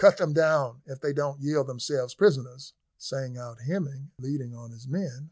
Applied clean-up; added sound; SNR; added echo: none; none; none; none.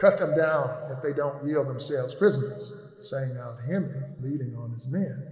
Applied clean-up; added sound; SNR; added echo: none; none; none; reverberation time 2.1 s.